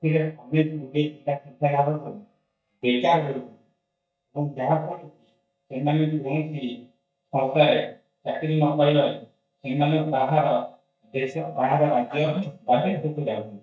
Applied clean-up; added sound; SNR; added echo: neural mask model DeepFilterNet 3.